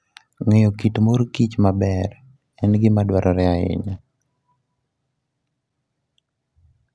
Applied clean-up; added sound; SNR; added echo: none; none; none; none.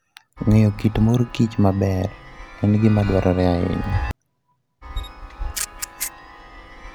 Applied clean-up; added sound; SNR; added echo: none; Camera + Chime; 10 dB; none.